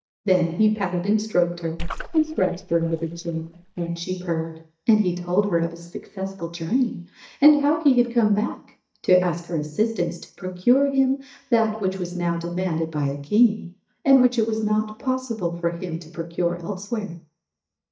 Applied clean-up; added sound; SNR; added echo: neural mask model DeepFilterNet 3.